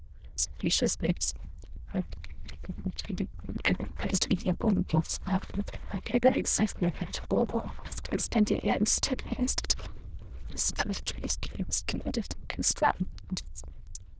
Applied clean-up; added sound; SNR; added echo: neural diffusion model UNIVERSE++.